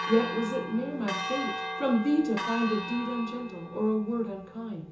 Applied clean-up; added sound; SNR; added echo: none; Church bell; 7 dB; reverberation time 0.7 s.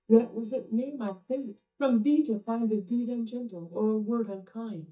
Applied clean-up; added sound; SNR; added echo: neural mask model DeepFilterNet 3.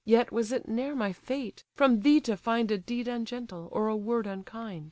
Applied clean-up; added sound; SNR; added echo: none; none; none; none.